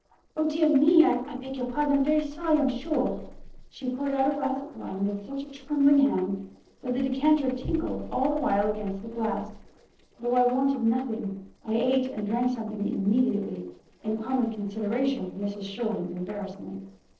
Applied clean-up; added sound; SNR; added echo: neural separator model SepFormer DNS4.